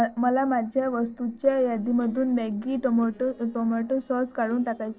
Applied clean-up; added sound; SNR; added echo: neural separator model SepFormer DNS4.